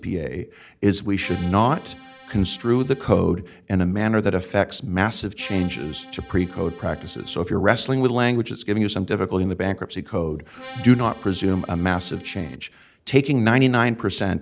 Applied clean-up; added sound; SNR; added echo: none; Accordion; 19 dB; none.